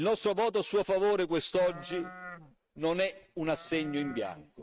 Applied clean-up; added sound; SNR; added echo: neural mask model RNNoise.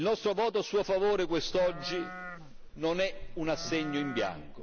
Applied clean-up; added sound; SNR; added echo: none; Livestock, farm animals, working animals; 10 dB; none.